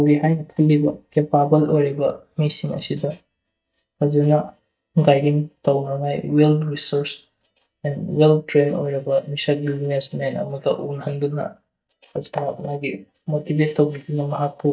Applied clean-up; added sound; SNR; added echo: neural mask model DeepFilterNet 3.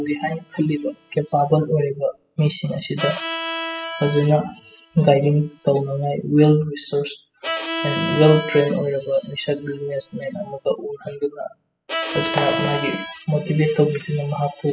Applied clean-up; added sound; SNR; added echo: classical method spectral subtraction.